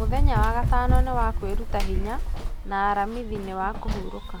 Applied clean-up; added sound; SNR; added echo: none; Run; -5 dB; none.